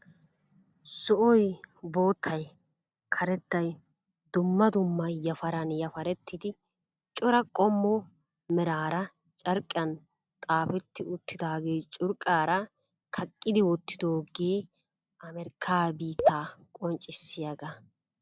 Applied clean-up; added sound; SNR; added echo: neural separator model SepFormer DNS4.